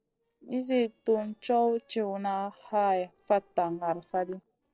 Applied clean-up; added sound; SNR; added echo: neural separator model SepFormer DNS4.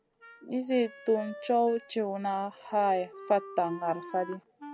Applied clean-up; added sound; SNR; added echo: none; Wind instrument, woodwind instrument; 17 dB; none.